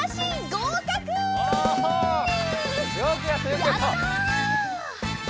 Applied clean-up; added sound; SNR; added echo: none; none; none; none.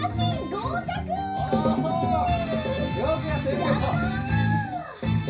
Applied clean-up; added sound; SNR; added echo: none; none; none; reverberation time 0.4 s.